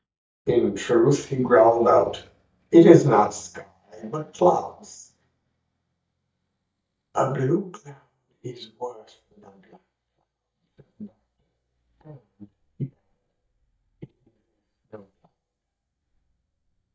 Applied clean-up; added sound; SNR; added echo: neural mask model DeepFilterNet 3.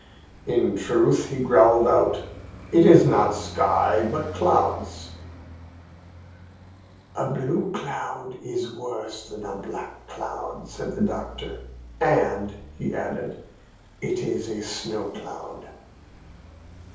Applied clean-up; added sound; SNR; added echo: none; Traffic noise, roadway noise; 18 dB; reverberation time 0.7 s.